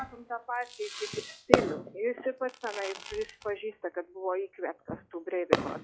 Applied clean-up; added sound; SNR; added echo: classical method log-MMSE.